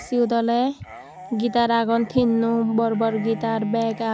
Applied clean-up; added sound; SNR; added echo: none; Dog + Bowed string instrument; 17 dB; none.